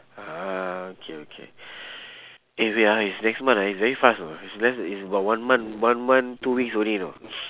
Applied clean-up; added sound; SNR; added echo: none; none; none; none.